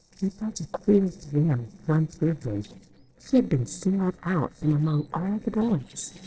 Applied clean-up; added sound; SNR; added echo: neural separator model SepFormer DNS4.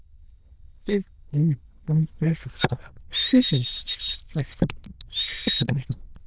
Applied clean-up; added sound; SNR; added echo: neural diffusion model UNIVERSE++.